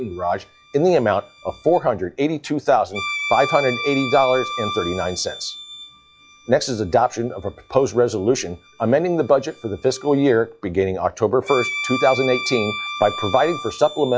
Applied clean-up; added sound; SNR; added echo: classical method log-MMSE.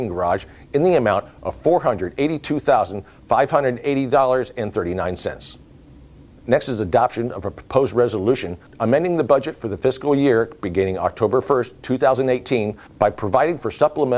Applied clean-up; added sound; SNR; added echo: none; none; none; none.